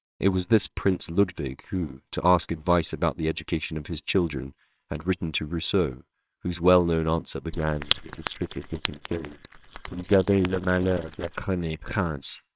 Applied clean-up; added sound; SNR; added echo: neural separator model SepFormer WHAMR!.